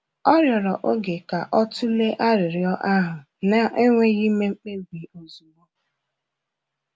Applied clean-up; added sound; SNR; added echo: none; none; none; none.